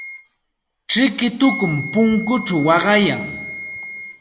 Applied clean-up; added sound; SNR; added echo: none; Wind instrument, woodwind instrument; 12 dB; reverberation time 0.7 s.